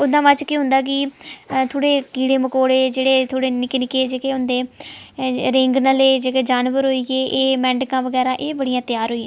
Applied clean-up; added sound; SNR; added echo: neural mask model Resemble Enhance denoiser.